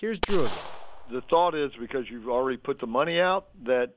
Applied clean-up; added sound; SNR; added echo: none; Gunshot, gunfire; 6 dB; none.